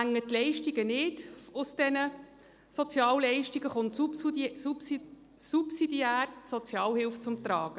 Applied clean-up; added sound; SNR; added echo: none; none; none; none.